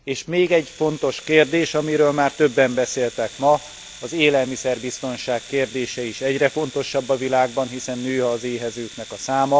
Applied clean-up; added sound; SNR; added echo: none; Domestic sounds, home sounds; 19 dB; none.